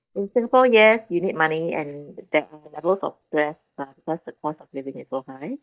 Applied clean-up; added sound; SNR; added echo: neural mask model DeepFilterNet 3.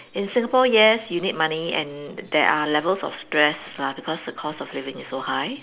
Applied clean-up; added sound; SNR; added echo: none; none; none; none.